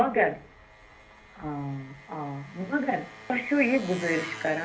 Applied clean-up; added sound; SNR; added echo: none; Engine; 16 dB; reverberation time 0.3 s.